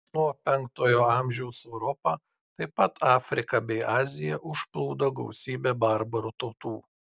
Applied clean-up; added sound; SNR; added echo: none; none; none; none.